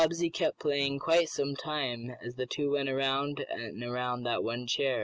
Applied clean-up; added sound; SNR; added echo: none; none; none; none.